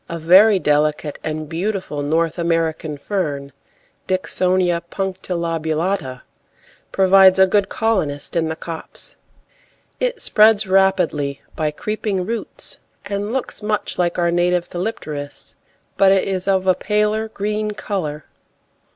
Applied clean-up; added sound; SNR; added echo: none; none; none; none.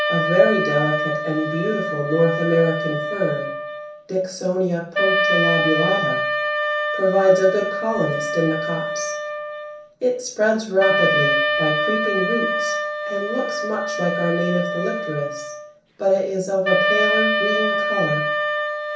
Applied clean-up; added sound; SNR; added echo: none; Wind instrument, woodwind instrument; 0 dB; reverberation time 0.6 s.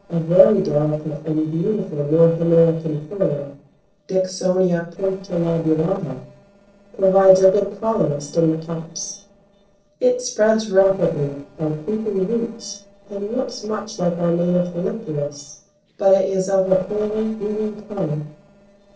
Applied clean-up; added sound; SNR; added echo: neural separator model SepFormer DNS4.